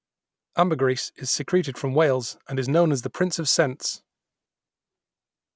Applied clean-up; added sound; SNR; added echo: none; none; none; none.